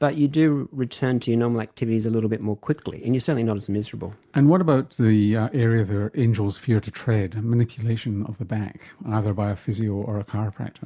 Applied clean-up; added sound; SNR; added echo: none; none; none; none.